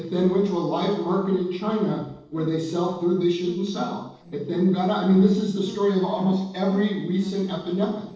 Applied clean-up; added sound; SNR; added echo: neural separator model SepFormer DNS4.